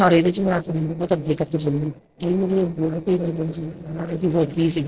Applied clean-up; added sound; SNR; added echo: neural separator model SepFormer DNS4.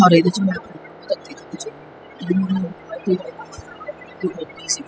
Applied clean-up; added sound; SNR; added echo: classical method spectral subtraction.